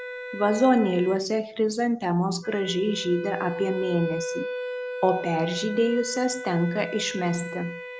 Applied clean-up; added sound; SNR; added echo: none; Wind instrument, woodwind instrument; 9 dB; none.